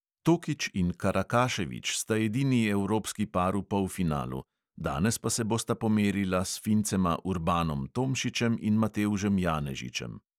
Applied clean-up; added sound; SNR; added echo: none; none; none; none.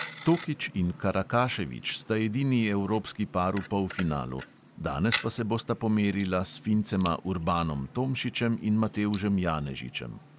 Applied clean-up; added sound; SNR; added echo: none; Coin (dropping); 15 dB; none.